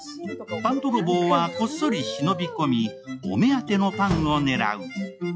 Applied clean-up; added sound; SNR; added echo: classical method log-MMSE.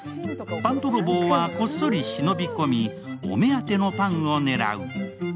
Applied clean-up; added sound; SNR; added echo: none; none; none; none.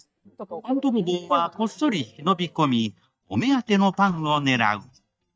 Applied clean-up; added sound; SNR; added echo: neural mask model DeepFilterNet 3.